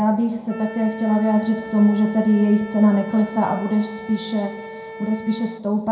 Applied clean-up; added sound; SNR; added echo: none; Wind instrument, woodwind instrument; 15 dB; reverberation time 0.4 s.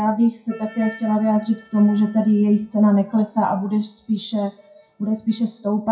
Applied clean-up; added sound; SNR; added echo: classical method WPE with log-MMSE.